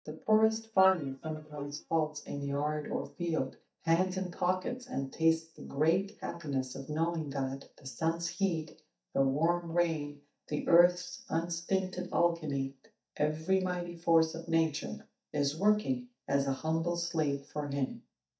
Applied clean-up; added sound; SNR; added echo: neural mask model DeepFilterNet 3.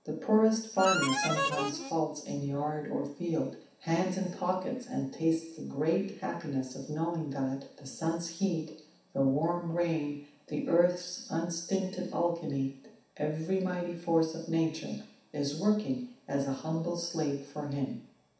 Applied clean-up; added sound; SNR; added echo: none; Harmonica; 0 dB; reverberation time 0.7 s.